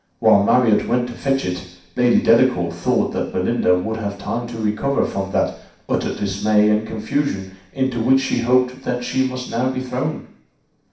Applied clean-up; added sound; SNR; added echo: none; none; none; reverberation time 0.6 s.